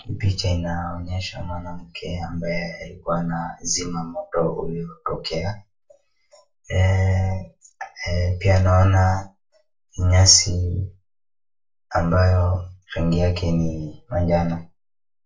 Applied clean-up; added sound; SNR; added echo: none; none; none; reverberation time 0.2 s.